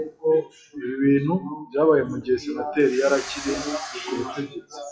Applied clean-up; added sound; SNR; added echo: classical method WPE with log-MMSE.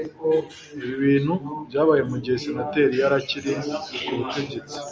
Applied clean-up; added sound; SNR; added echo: none; none; none; none.